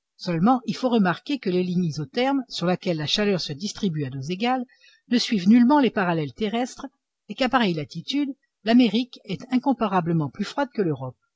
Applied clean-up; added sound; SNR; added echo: none; none; none; none.